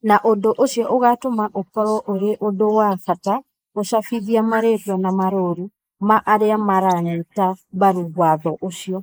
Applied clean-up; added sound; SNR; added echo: neural mask model Resemble Enhance denoiser.